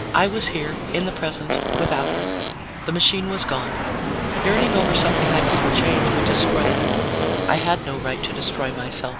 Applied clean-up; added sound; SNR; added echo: none; Fixed-wing aircraft, airplane + Fart; -1 dB; none.